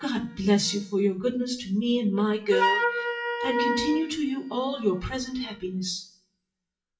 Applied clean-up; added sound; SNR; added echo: classical method WPE with log-MMSE.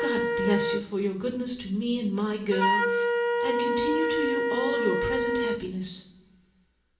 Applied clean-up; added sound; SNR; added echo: none; Wind instrument, woodwind instrument; -2 dB; reverberation time 0.9 s.